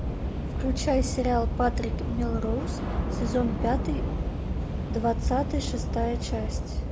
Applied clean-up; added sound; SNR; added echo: none; Subway, metro, underground / Train; -2 dB; none.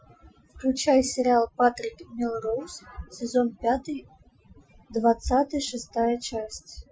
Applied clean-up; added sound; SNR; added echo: classical method Wiener filter.